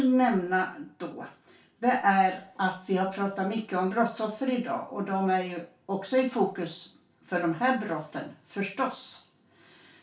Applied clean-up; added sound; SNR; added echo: none; none; none; reverberation time 0.3 s.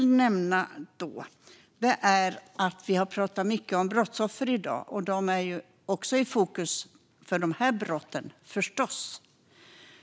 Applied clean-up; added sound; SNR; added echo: none; none; none; none.